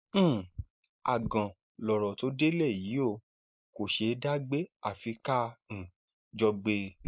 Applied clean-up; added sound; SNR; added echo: neural mask model Resemble Enhance denoiser.